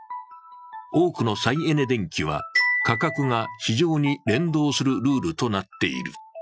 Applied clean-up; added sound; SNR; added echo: classical method Wiener filter.